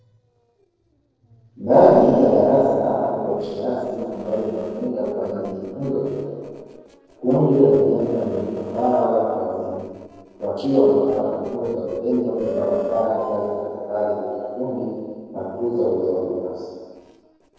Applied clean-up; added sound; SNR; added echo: neural separator model SepFormer DNS4.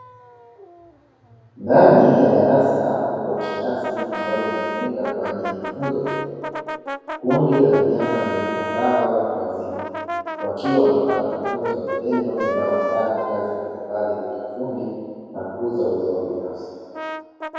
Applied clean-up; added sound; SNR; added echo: none; Brass instrument; 9 dB; reverberation time 2.2 s.